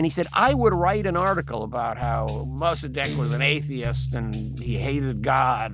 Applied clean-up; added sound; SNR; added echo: none; Guitar; 12 dB; none.